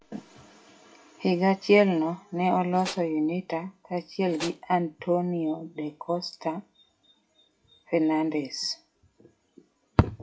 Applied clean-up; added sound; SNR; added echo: classical method WPE with log-MMSE.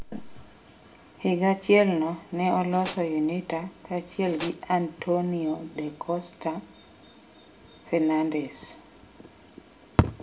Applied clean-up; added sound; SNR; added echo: none; Tools; 11 dB; reverberation time 0.3 s.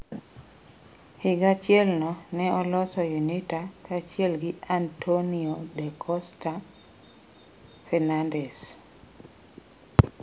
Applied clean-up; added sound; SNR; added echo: none; none; none; none.